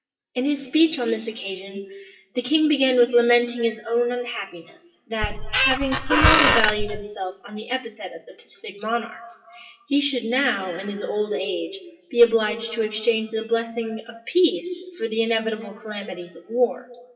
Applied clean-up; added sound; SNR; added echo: classical method WPE with log-MMSE.